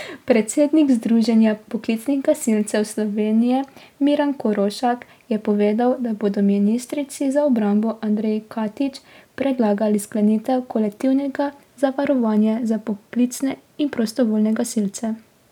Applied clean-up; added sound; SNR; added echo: none; none; none; none.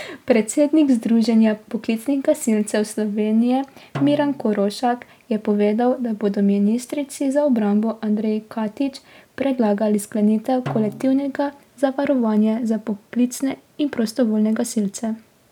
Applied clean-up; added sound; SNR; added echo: none; Snare drum; 17 dB; none.